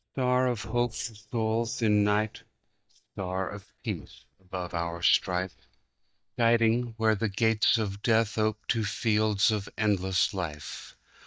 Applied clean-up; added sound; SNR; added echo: neural mask model DeepFilterNet 3.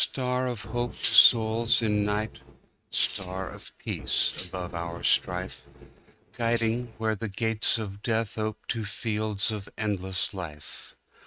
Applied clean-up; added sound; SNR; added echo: neural mask model RNNoise.